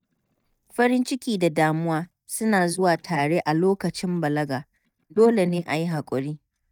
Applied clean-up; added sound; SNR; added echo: neural mask model DeepFilterNet 3.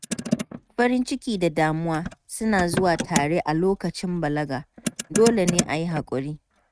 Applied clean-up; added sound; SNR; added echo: neural mask model RNNoise.